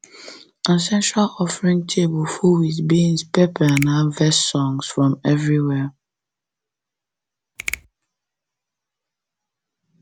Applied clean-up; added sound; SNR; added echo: none; Finger snapping; 14 dB; none.